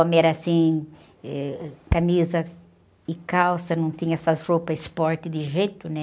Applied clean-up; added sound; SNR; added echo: none; none; none; none.